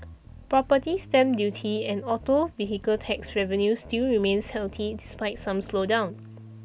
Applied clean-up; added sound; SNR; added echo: none; Bass guitar; 18 dB; none.